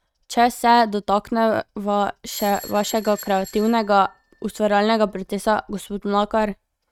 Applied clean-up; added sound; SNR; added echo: neural mask model RNNoise.